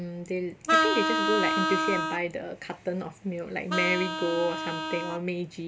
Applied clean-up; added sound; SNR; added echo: none; Vehicle horn, car horn, honking; -1 dB; none.